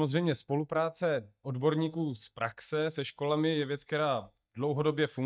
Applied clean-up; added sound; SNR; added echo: neural mask model DeepFilterNet 3.